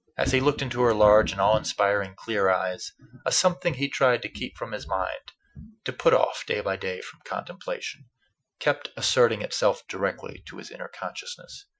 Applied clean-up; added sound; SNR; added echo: classical method Wiener filter.